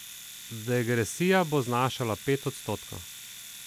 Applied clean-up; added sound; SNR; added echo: none; Domestic sounds, home sounds; 14 dB; none.